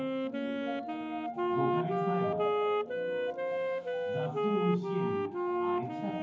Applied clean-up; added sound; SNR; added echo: none; Wind instrument, woodwind instrument; -4 dB; reverberation time 0.9 s.